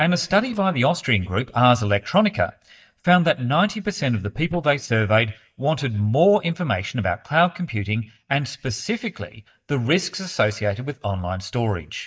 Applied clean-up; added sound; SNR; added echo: neural mask model DeepFilterNet 3.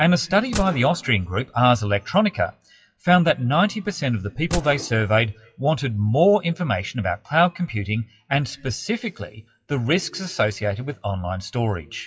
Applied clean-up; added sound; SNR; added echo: classical method WPE with log-MMSE.